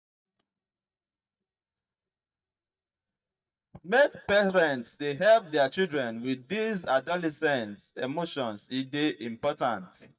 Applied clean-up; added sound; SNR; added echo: neural mask model DeepFilterNet 3.